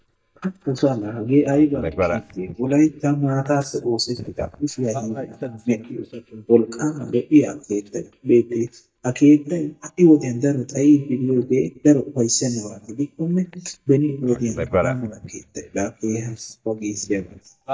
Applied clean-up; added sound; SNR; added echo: neural mask model DeepFilterNet 3.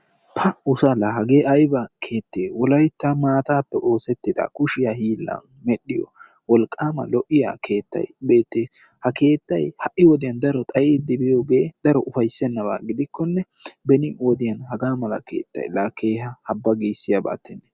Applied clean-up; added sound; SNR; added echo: none; none; none; none.